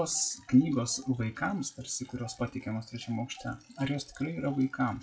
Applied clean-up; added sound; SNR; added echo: classical method WPE with log-MMSE.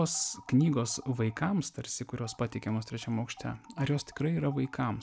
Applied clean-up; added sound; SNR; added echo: none; none; none; none.